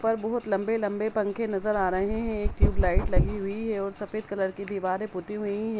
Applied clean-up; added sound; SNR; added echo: none; Dog; -1 dB; none.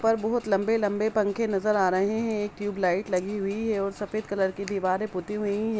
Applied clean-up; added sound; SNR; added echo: none; none; none; none.